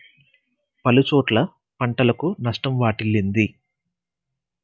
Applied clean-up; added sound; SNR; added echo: none; none; none; none.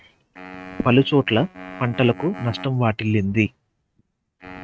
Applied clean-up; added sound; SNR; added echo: neural mask model RNNoise.